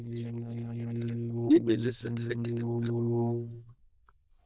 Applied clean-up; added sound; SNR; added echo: neural diffusion model UNIVERSE++.